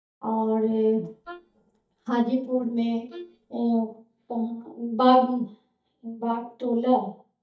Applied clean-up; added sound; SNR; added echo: neural mask model DeepFilterNet 3.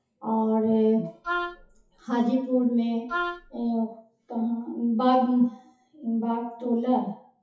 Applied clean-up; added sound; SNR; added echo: classical method WPE with log-MMSE.